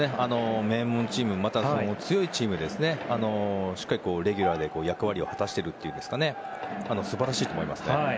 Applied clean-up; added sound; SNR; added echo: none; none; none; none.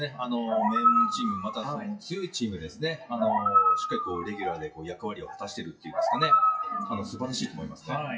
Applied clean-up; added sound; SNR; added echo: classical method WPE with log-MMSE.